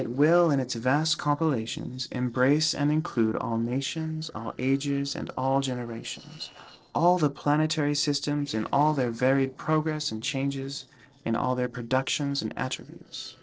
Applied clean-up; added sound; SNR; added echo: neural separator model SepFormer DNS4.